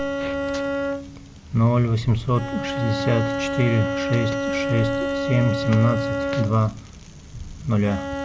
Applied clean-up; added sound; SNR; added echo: none; Bowed string instrument; 4 dB; none.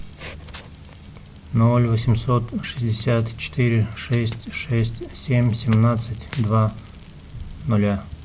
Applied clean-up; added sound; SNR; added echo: none; none; none; none.